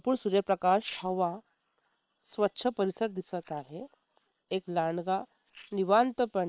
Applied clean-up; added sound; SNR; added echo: neural separator model SepFormer WHAM!.